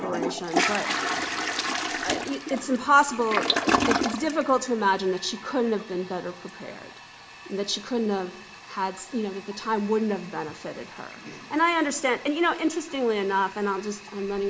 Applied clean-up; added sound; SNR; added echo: none; Toilet flush; 5 dB; none.